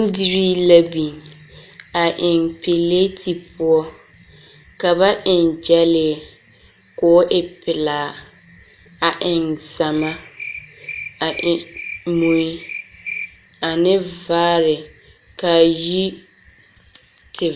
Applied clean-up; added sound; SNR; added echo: none; Cricket; 13 dB; none.